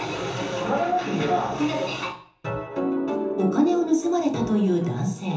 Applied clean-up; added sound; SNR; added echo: none; none; none; reverberation time 0.7 s.